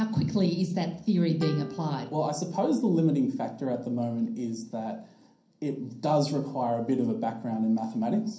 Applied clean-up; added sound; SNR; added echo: none; Plucked string instrument; 18 dB; reverberation time 0.6 s.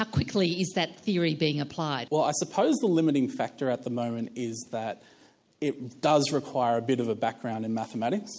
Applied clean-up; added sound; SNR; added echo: none; none; none; none.